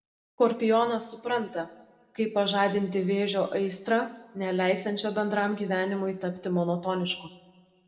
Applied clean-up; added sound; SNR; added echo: none; none; none; reverberation time 1.0 s.